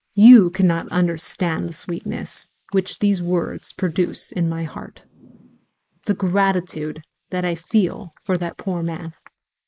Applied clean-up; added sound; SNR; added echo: neural mask model Resemble Enhance denoiser.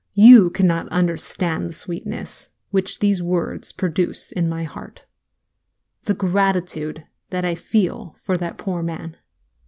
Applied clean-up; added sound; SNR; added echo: none; none; none; none.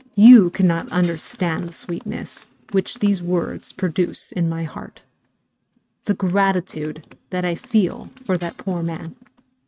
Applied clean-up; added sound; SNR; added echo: neural mask model RNNoise.